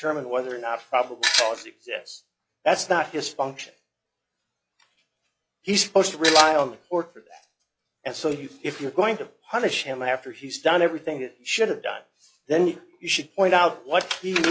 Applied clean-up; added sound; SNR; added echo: classical method log-MMSE.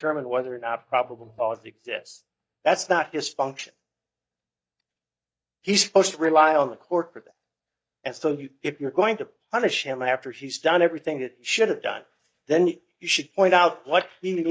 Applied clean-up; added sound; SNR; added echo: neural mask model DeepFilterNet 3.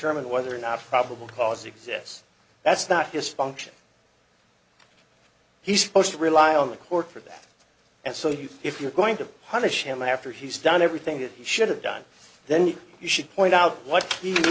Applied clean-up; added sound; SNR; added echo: none; none; none; none.